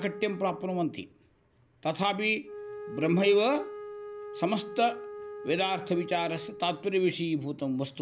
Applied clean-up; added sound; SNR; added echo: none; Wind instrument, woodwind instrument; 13 dB; none.